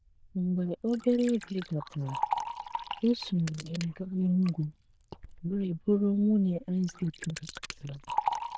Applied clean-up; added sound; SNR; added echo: neural diffusion model UNIVERSE++.